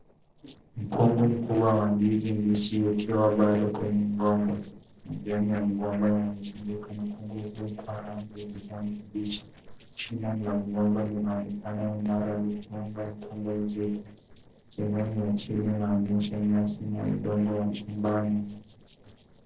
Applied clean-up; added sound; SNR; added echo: neural separator model SepFormer DNS4.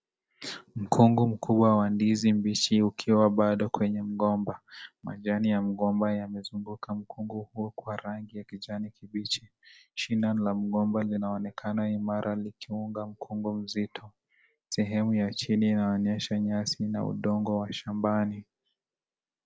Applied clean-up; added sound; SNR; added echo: none; none; none; none.